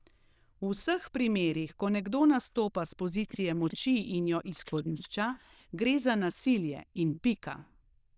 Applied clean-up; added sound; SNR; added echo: neural diffusion model UNIVERSE++.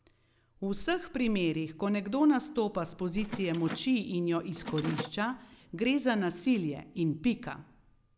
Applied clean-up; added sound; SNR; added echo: none; Mechanisms; 13 dB; none.